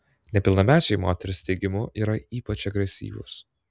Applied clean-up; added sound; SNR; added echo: none; none; none; none.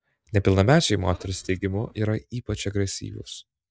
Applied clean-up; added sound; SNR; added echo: neural mask model DeepFilterNet 3.